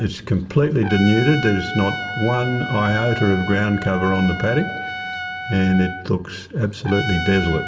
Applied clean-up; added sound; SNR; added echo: none; Trumpet; 9 dB; reverberation time 2.4 s.